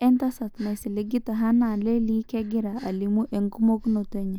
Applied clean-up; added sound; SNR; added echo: neural mask model Resemble Enhance denoiser.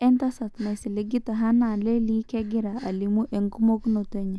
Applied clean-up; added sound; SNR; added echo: none; Breathing; 17 dB; none.